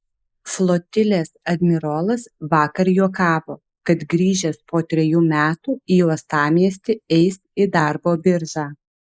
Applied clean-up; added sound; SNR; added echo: neural mask model Resemble Enhance denoiser.